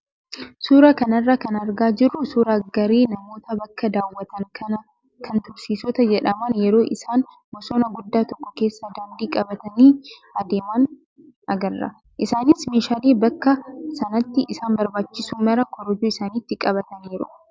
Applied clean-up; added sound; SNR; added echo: none; none; none; none.